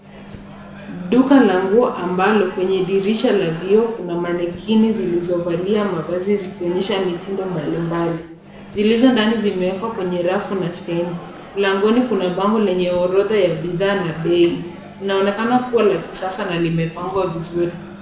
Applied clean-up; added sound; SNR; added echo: none; Microwave oven; 17 dB; reverberation time 0.7 s.